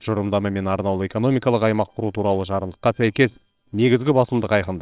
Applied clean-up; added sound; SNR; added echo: neural separator model SepFormer WHAMR!.